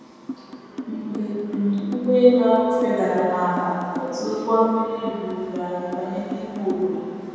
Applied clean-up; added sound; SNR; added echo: none; Drum; 13 dB; reverberation time 2.1 s.